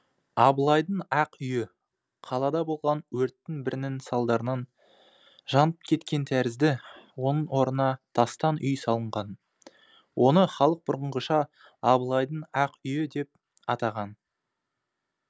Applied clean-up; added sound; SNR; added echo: none; none; none; none.